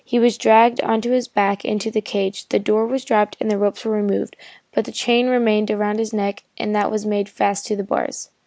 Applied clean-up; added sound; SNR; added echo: none; none; none; none.